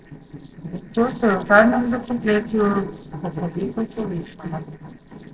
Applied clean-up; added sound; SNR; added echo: neural separator model SepFormer DNS4.